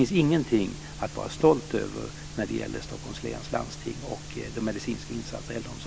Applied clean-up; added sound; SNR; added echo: none; none; none; none.